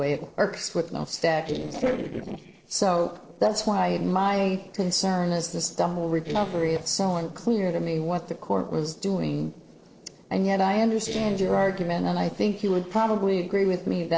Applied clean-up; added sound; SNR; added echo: neural separator model SepFormer DNS4.